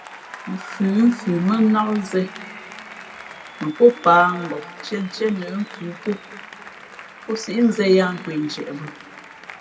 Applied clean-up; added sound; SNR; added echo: none; Applause; 17 dB; reverberation time 1.4 s.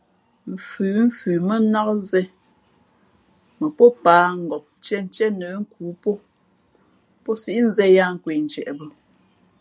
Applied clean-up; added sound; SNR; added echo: none; none; none; none.